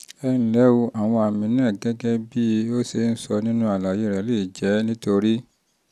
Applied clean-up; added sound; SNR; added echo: none; none; none; none.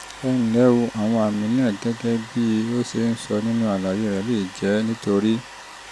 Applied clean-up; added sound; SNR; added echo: none; Domestic sounds, home sounds; 18 dB; none.